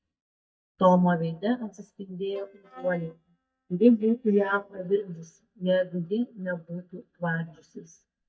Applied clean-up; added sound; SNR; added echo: neural mask model DeepFilterNet 3.